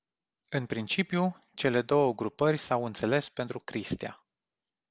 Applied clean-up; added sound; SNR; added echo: none; none; none; none.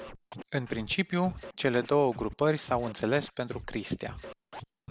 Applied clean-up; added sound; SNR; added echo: none; Scratching (performance technique); 15 dB; none.